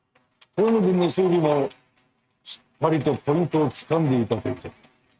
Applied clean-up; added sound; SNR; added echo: neural mask model RNNoise.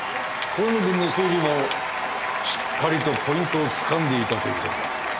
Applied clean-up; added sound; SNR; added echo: none; Applause / Cheering; 1 dB; none.